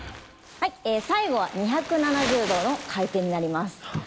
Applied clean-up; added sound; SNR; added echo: none; Crumpling, crinkling; 10 dB; none.